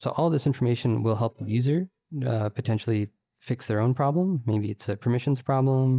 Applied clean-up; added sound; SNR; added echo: neural mask model DeepFilterNet 3.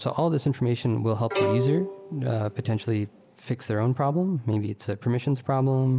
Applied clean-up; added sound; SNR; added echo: none; Bowed string instrument; 6 dB; none.